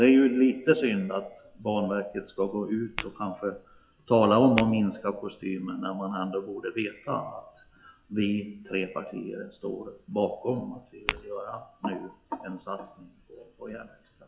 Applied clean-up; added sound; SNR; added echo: classical method WPE with log-MMSE.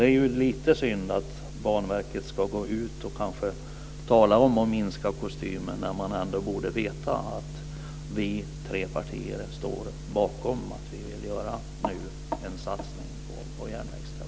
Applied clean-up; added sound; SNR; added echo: none; none; none; none.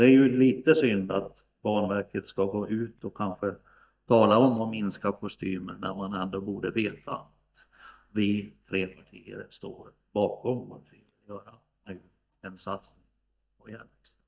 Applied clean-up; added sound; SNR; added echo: neural mask model DeepFilterNet 3.